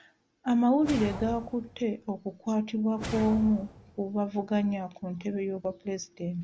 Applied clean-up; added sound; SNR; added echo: none; Whoosh, swoosh, swish; 12 dB; none.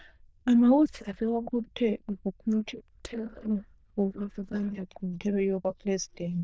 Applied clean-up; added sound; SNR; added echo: neural diffusion model UNIVERSE++.